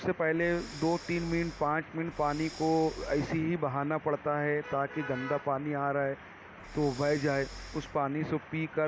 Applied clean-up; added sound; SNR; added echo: none; Breathing; 15 dB; none.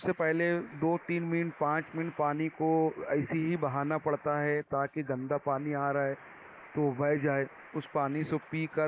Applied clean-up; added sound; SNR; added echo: neural mask model Resemble Enhance denoiser.